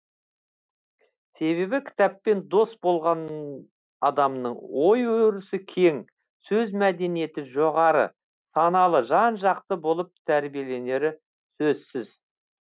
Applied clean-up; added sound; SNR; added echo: none; none; none; none.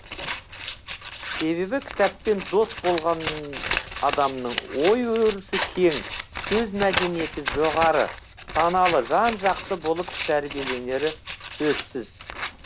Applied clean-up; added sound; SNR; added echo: none; Scissors; 8 dB; none.